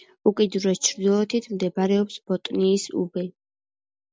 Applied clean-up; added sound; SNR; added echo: none; none; none; none.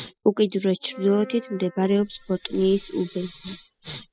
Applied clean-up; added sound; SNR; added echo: classical method spectral subtraction.